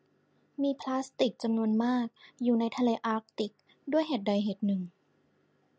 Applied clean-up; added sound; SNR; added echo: none; none; none; none.